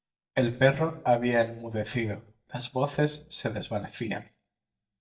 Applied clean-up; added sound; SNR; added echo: neural mask model DeepFilterNet 3.